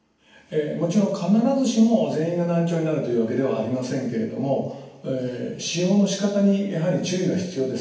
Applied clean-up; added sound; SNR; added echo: none; none; none; reverberation time 0.9 s.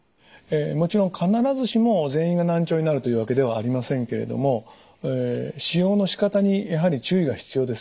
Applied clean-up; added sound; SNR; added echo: none; none; none; none.